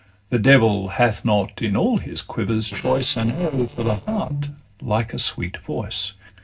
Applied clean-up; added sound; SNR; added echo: neural separator model SepFormer DNS4.